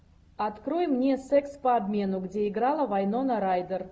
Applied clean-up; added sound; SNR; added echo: none; none; none; none.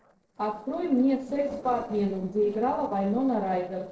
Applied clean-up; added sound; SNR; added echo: neural separator model SepFormer DNS4.